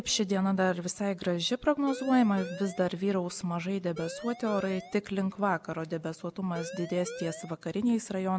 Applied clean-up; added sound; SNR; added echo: none; Siren; 12 dB; none.